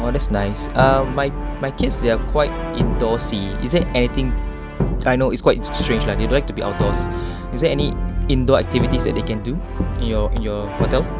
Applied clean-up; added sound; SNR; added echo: none; Brass instrument; 1 dB; none.